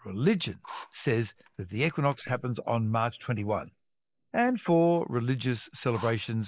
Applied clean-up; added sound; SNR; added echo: neural mask model Resemble Enhance denoiser.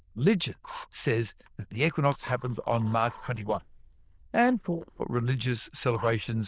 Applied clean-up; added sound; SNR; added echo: neural diffusion model UNIVERSE++.